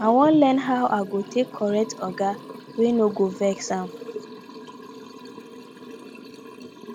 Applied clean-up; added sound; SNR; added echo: none; Liquid; 15 dB; none.